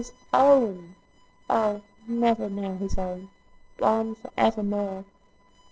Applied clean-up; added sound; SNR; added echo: neural separator model SepFormer DNS4.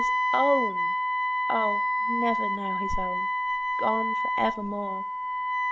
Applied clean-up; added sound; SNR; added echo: none; Wind instrument, woodwind instrument; -4 dB; reverberation time 0.4 s.